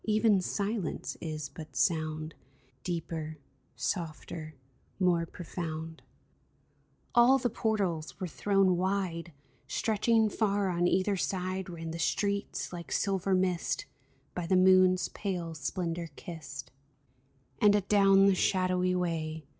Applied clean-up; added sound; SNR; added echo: none; none; none; none.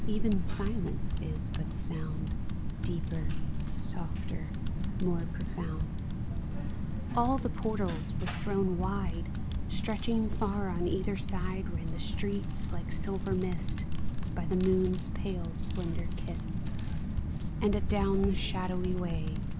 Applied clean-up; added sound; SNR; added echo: none; Typing; -3 dB; none.